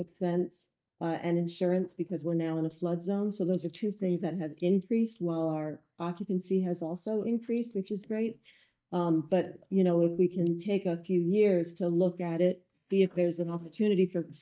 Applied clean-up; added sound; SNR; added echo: neural mask model DeepFilterNet 3.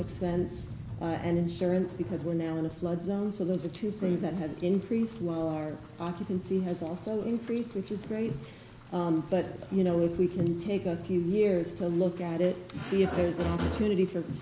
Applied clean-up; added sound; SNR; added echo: none; Rain; 17 dB; none.